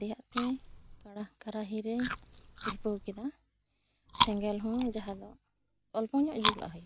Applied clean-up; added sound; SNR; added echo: none; Chewing, mastication; 0 dB; none.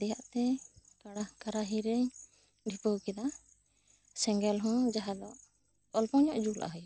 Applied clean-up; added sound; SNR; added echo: none; none; none; none.